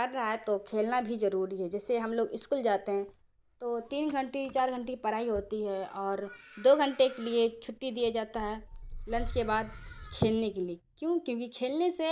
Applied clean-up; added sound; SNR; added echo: none; Engine starting / Motor vehicle (road); 16 dB; none.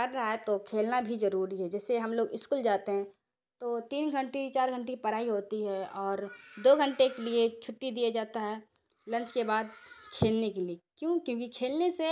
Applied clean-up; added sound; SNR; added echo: none; none; none; none.